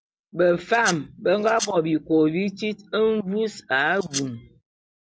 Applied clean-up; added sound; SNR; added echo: none; Domestic sounds, home sounds; 11 dB; none.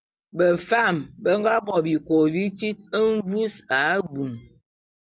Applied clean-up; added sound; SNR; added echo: none; none; none; none.